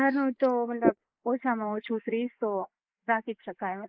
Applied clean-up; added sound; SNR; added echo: neural mask model Resemble Enhance denoiser.